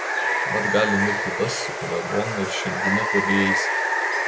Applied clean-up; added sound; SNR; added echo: none; Water; -3 dB; none.